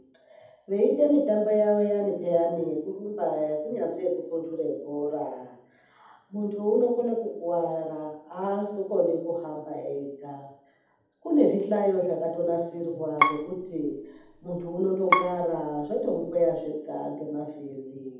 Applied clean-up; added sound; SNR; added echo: none; Bowed string instrument; 3 dB; reverberation time 0.8 s.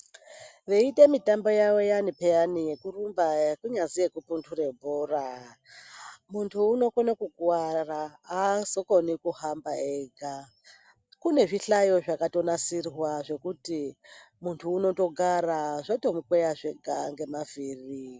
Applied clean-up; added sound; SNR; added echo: none; none; none; none.